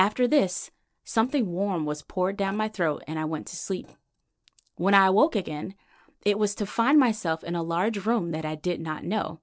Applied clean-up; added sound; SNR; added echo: neural separator model SepFormer DNS4.